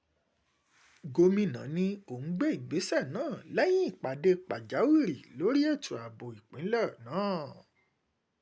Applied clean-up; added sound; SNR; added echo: none; none; none; none.